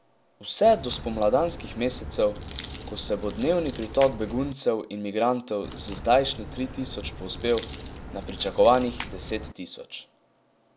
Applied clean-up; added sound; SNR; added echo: none; Crack; 11 dB; none.